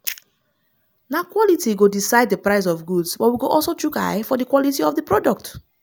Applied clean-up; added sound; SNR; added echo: none; none; none; none.